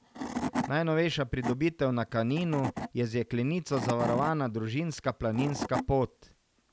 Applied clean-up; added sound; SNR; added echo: none; Wood / Tools; 8 dB; none.